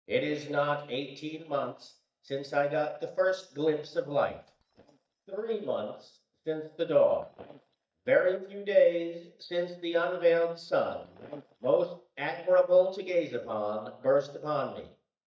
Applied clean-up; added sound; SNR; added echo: neural mask model DeepFilterNet 3.